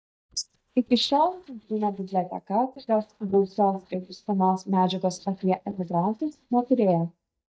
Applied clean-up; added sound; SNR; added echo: neural mask model DeepFilterNet 3.